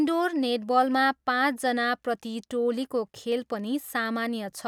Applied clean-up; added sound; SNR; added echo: none; none; none; none.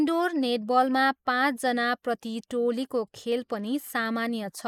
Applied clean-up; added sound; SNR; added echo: neural mask model Resemble Enhance denoiser.